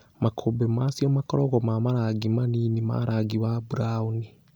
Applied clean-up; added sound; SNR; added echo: none; none; none; none.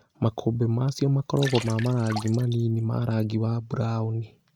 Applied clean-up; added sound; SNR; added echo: neural mask model RNNoise.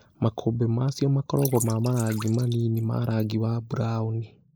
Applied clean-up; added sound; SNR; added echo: neural mask model Resemble Enhance denoiser.